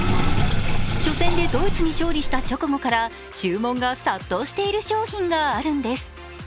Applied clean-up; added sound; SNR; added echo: none; Sink (filling or washing); -1 dB; none.